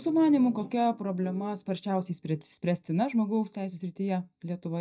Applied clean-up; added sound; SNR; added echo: neural mask model DeepFilterNet 3.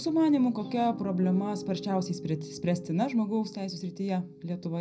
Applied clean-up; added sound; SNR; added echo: none; Piano; 13 dB; reverberation time 0.4 s.